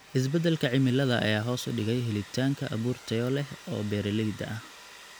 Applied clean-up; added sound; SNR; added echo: none; Domestic sounds, home sounds; 20 dB; none.